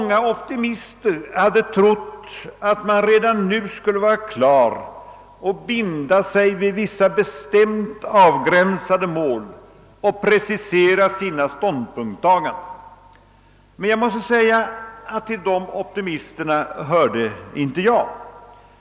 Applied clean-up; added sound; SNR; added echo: none; none; none; none.